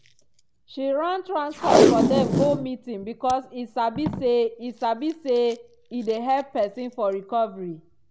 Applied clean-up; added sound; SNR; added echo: none; Packing tape, duct tape; 1 dB; none.